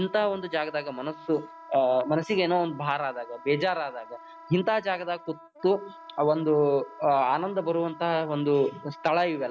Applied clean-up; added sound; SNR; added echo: none; Wind instrument, woodwind instrument; 20 dB; none.